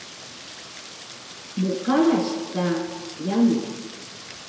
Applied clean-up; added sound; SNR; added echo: none; Rain; 14 dB; reverberation time 1.3 s.